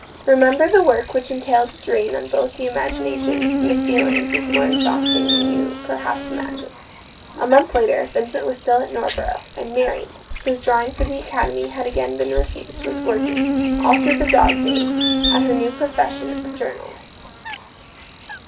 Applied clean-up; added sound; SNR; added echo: none; Buzz; 2 dB; reverberation time 0.2 s.